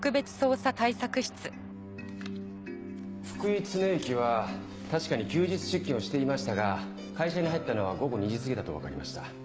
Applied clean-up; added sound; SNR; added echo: none; none; none; none.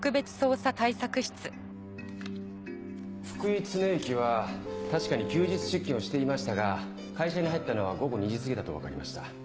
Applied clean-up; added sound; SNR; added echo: none; Vehicle horn, car horn, honking; 7 dB; none.